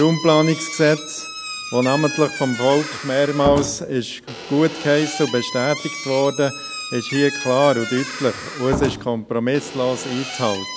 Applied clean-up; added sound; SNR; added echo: none; Squeak / Slam; 10 dB; none.